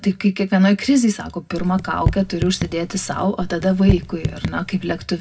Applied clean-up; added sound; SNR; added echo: none; Raindrop / Drip; 5 dB; reverberation time 0.2 s.